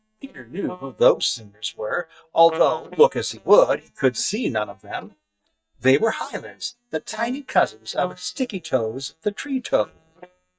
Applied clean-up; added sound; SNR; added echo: neural mask model DeepFilterNet 3.